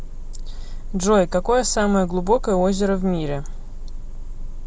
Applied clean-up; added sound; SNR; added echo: none; none; none; none.